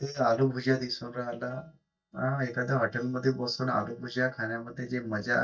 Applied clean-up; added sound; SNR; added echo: neural mask model DeepFilterNet 3.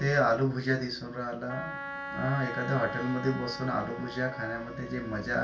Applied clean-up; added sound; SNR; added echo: none; Wind instrument, woodwind instrument; 11 dB; reverberation time 0.2 s.